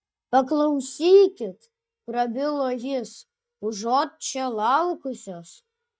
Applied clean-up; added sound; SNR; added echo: neural mask model DeepFilterNet 3.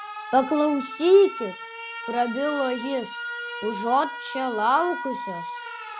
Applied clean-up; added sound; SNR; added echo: none; Alarm; 10 dB; none.